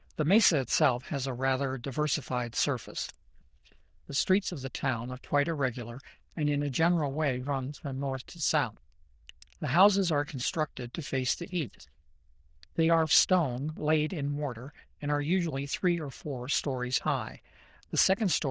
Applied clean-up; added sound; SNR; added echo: neural diffusion model UNIVERSE++.